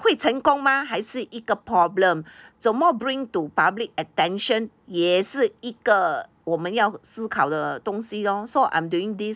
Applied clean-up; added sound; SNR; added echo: none; none; none; none.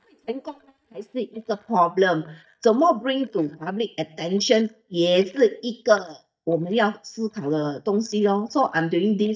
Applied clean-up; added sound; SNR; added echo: neural mask model DeepFilterNet 3.